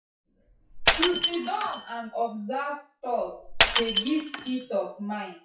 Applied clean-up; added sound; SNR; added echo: classical method WPE with log-MMSE.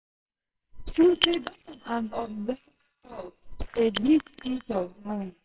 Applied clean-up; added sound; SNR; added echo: neural separator model SepFormer WHAMR!.